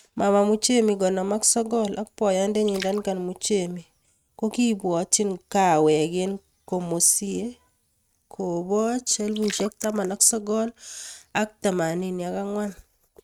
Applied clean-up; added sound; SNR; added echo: neural mask model RNNoise.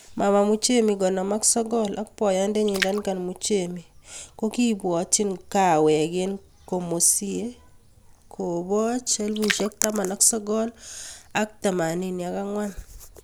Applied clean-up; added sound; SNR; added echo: none; Splash, splatter; 12 dB; none.